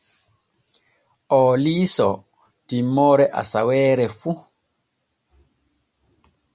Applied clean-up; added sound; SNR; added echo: none; none; none; none.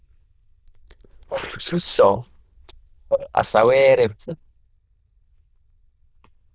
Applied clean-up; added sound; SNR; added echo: neural diffusion model UNIVERSE++.